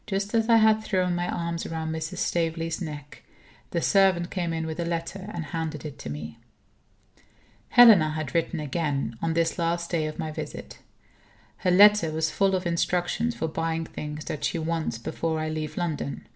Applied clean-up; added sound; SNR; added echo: none; none; none; none.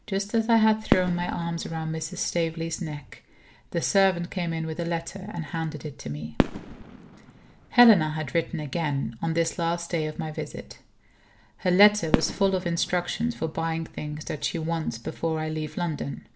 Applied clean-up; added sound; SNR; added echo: none; Fireworks; 6 dB; none.